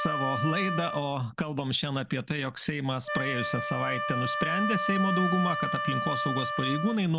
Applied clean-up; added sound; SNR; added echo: none; Wind instrument, woodwind instrument; 3 dB; none.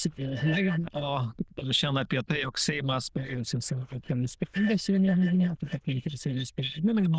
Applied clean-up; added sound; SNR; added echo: neural diffusion model UNIVERSE++.